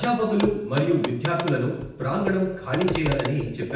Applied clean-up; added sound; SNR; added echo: none; Clock; 8 dB; reverberation time 0.8 s.